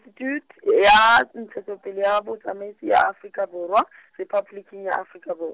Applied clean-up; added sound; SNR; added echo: none; none; none; none.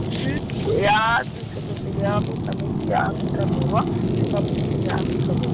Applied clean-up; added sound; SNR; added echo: none; Fire; -3 dB; none.